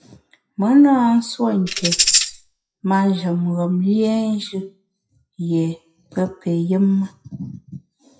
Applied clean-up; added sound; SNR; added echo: classical method WPE with log-MMSE.